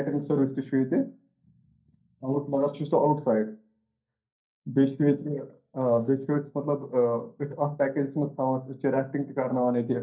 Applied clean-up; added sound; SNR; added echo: neural mask model DeepFilterNet 3.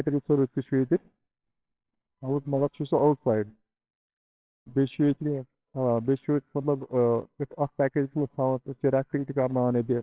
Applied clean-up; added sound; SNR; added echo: neural separator model SepFormer WHAMR!.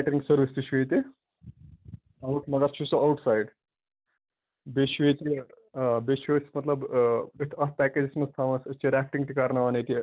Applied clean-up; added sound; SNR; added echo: none; none; none; none.